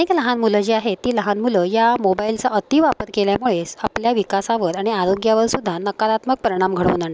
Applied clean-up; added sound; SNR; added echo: none; none; none; none.